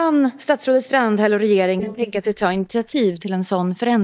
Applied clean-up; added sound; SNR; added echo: neural mask model DeepFilterNet 3.